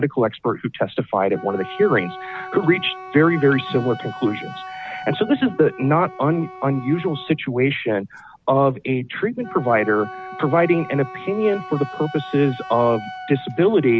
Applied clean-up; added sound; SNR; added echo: none; Wind instrument, woodwind instrument; 15 dB; none.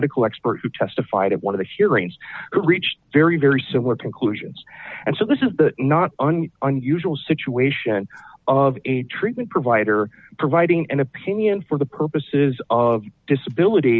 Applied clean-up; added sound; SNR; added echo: none; none; none; none.